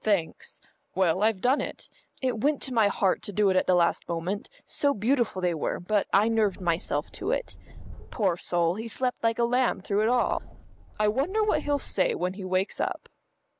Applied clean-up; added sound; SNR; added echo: none; Subway, metro, underground; 16 dB; none.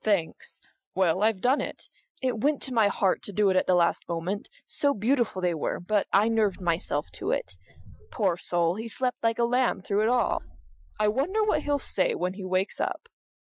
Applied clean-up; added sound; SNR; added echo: classical method Wiener filter.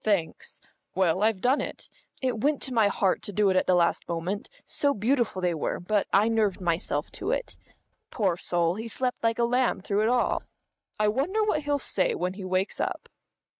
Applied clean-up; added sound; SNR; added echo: neural mask model RNNoise.